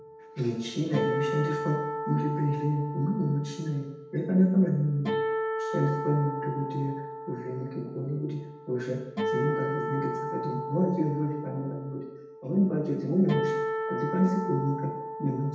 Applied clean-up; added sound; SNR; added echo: none; Acoustic guitar; 5 dB; reverberation time 0.8 s.